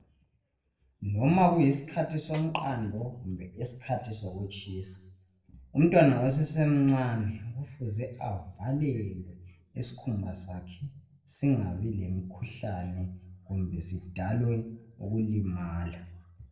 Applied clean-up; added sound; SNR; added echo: neural separator model SepFormer DNS4.